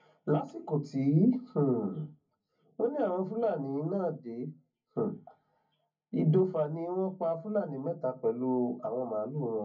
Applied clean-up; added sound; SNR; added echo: none; none; none; reverberation time 0.3 s.